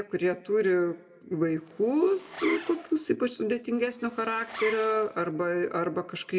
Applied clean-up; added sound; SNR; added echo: none; Zipper (clothing); 13 dB; reverberation time 1.0 s.